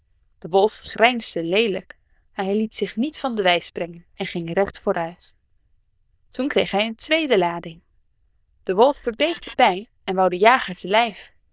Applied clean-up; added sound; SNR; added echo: neural diffusion model UNIVERSE++.